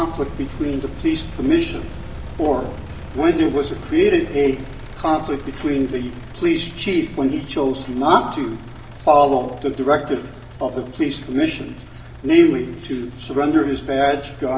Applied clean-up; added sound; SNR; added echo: none; Engine; 14 dB; reverberation time 0.9 s.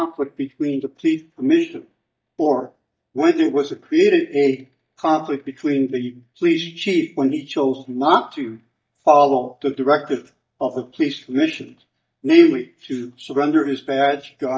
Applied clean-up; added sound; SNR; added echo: neural mask model DeepFilterNet 3.